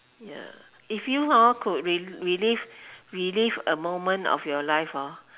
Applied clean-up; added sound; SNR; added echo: none; none; none; none.